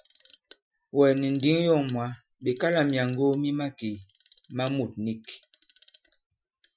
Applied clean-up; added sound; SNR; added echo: classical method Wiener filter.